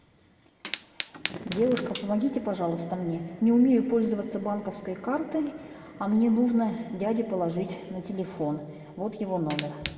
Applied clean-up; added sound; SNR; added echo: none; Fire; 12 dB; reverberation time 1.6 s.